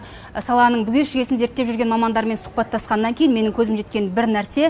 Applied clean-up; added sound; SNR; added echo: none; none; none; none.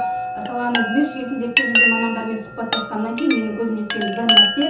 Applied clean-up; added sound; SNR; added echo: none; Chime; -2 dB; reverberation time 0.7 s.